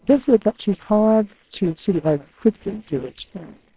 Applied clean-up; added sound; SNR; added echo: neural separator model SepFormer WHAMR!.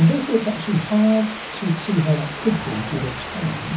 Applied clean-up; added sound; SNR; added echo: none; Water; 11 dB; reverberation time 0.4 s.